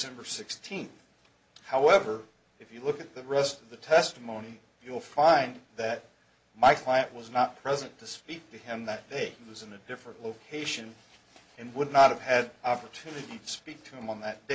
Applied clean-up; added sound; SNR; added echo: none; none; none; none.